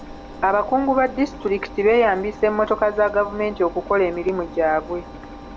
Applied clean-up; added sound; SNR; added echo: none; Engine; 16 dB; none.